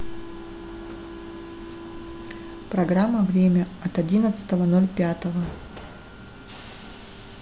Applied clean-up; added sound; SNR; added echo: none; Subway, metro, underground; 17 dB; none.